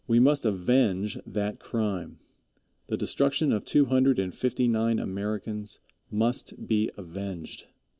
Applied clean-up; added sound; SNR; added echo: none; none; none; none.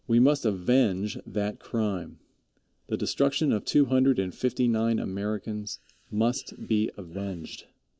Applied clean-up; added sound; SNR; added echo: neural mask model Resemble Enhance denoiser.